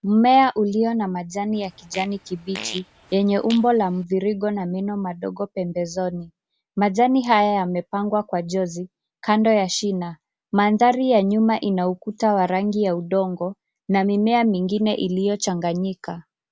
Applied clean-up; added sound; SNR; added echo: none; Fart; 17 dB; none.